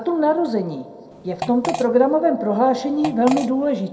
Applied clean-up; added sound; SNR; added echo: none; Fart; 11 dB; reverberation time 0.2 s.